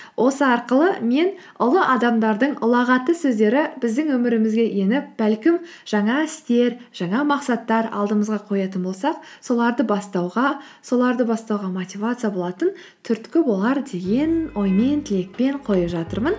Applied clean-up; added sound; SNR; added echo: none; none; none; none.